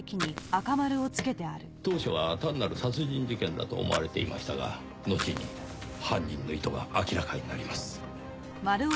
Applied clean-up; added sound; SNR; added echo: none; Fire; 14 dB; none.